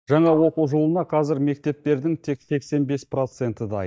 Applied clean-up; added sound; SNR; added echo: neural mask model DeepFilterNet 3.